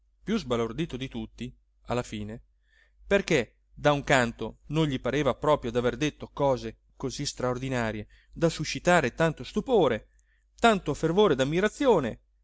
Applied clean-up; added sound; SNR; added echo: none; none; none; none.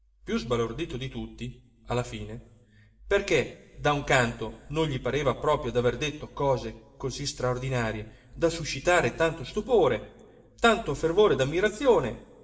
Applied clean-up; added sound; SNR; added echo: none; none; none; reverberation time 1.4 s.